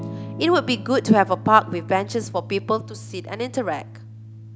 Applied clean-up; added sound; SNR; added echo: none; Electric guitar / Strum; 13 dB; none.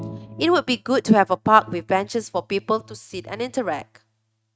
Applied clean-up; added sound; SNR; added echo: neural mask model RNNoise.